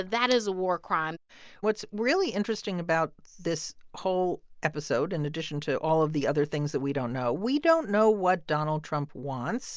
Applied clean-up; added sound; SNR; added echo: none; none; none; none.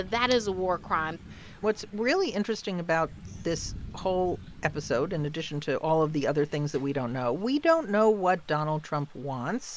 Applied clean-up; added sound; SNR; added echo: none; Thunder / Rain; 18 dB; none.